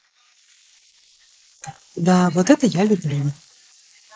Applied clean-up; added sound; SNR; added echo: neural mask model Resemble Enhance denoiser.